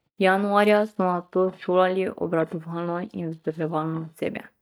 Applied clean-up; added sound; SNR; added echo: neural mask model DeepFilterNet 3.